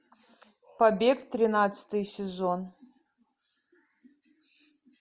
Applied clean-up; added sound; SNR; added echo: none; none; none; none.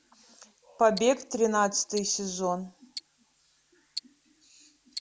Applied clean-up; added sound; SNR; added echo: none; Tick-tock; 17 dB; none.